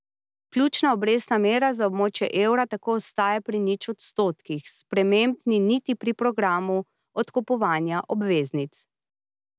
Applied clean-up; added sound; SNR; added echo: none; none; none; none.